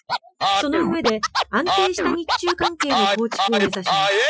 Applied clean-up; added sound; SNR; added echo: classical method Wiener filter.